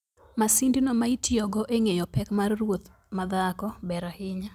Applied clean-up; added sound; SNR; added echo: none; none; none; none.